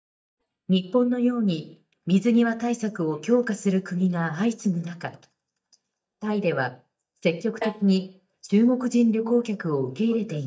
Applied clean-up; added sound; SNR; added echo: neural mask model DeepFilterNet 3.